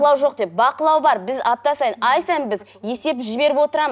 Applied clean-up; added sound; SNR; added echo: none; none; none; none.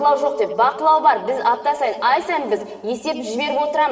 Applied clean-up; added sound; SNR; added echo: none; Chink, clink; 19 dB; reverberation time 1.9 s.